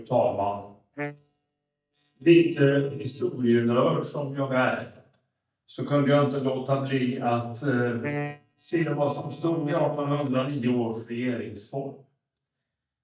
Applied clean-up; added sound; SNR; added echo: neural mask model DeepFilterNet 3.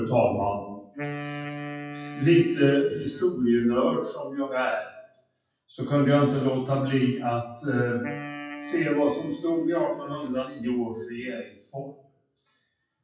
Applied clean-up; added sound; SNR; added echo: classical method WPE with log-MMSE.